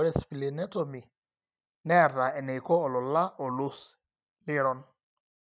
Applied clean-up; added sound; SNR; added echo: none; none; none; none.